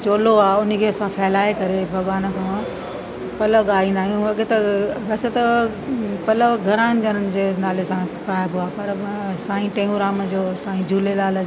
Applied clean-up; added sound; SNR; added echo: none; none; none; none.